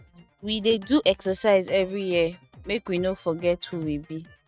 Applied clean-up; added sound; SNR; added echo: neural mask model RNNoise.